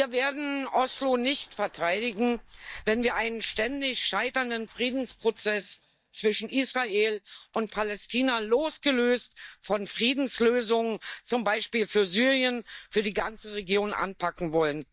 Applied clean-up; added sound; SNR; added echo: neural mask model DeepFilterNet 3.